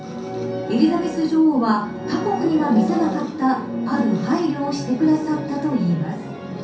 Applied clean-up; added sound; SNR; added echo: none; Livestock, farm animals, working animals; 15 dB; reverberation time 0.6 s.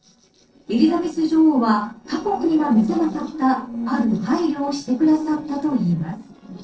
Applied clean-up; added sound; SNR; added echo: neural separator model SepFormer DNS4.